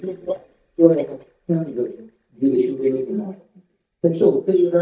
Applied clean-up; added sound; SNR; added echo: neural mask model DeepFilterNet 3.